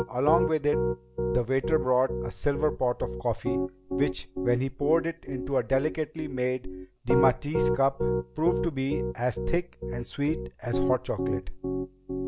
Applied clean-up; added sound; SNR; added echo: none; Piano; 2 dB; none.